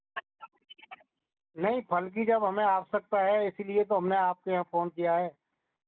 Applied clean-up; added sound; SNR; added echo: none; none; none; none.